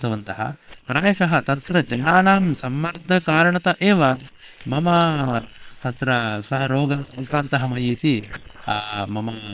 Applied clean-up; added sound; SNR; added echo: neural separator model SepFormer WHAM!.